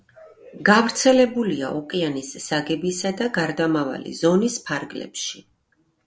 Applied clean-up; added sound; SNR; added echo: none; none; none; none.